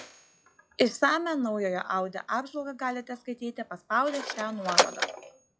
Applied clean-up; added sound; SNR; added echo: classical method log-MMSE.